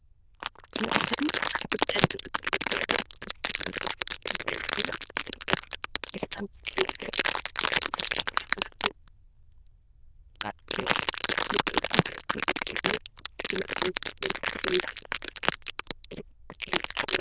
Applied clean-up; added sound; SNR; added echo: neural diffusion model UNIVERSE++.